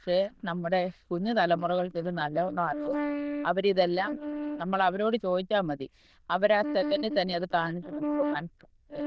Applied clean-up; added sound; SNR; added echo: neural diffusion model UNIVERSE++.